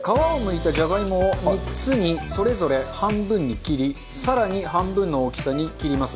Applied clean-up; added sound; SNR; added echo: none; none; none; none.